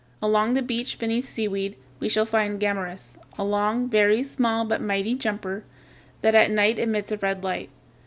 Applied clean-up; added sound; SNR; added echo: none; none; none; none.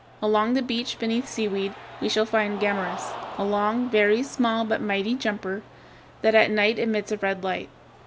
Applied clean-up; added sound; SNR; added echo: none; Cheering; 16 dB; none.